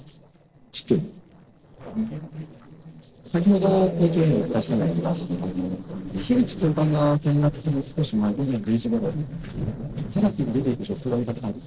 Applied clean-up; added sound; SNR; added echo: neural separator model SepFormer DNS4.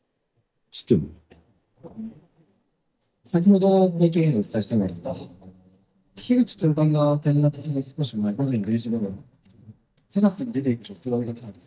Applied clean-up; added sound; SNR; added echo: neural mask model DeepFilterNet 3.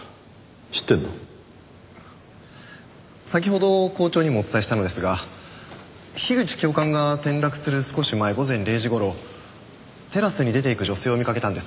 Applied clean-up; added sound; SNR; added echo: none; none; none; none.